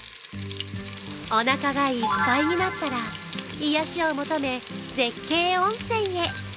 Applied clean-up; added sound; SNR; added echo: none; Frying (food); 10 dB; none.